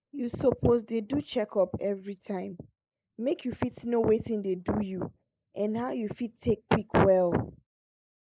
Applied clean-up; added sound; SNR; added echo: neural mask model Resemble Enhance denoiser.